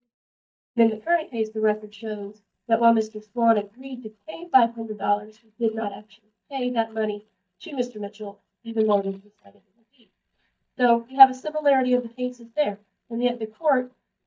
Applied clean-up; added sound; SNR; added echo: neural mask model DeepFilterNet 3.